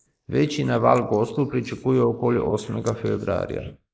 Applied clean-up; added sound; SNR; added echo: neural mask model Resemble Enhance denoiser.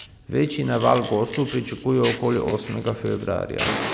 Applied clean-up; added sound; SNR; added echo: none; Fire; 9 dB; none.